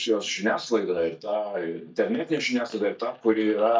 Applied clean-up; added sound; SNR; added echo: neural mask model DeepFilterNet 3.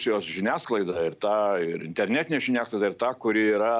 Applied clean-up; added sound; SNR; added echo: none; none; none; none.